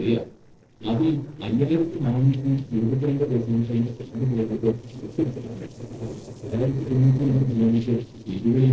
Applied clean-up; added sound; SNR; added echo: neural separator model SepFormer DNS4.